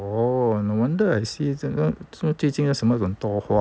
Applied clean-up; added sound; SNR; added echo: none; none; none; none.